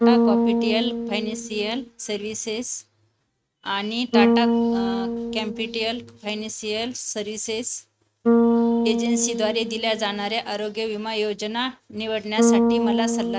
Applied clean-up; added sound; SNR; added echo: neural mask model RNNoise.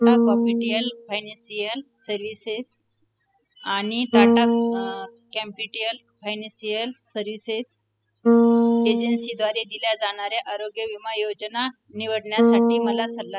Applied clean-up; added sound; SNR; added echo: classical method spectral subtraction.